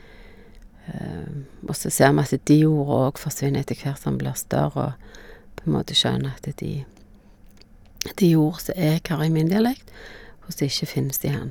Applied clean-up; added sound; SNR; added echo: none; none; none; none.